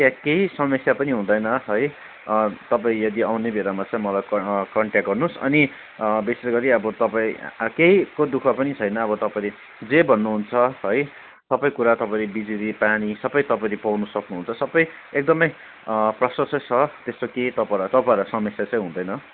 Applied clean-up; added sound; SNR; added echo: none; none; none; none.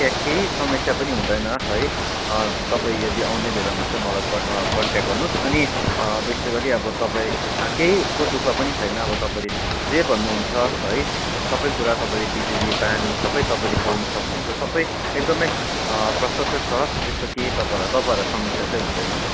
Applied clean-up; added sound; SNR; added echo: none; Ocean / Boat, Water vehicle; -1 dB; none.